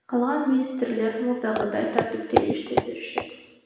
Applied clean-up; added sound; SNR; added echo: none; Walk, footsteps; 4 dB; reverberation time 1.1 s.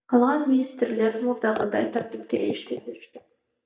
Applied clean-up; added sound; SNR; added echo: neural mask model DeepFilterNet 3.